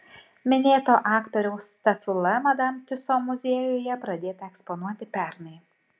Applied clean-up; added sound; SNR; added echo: none; none; none; none.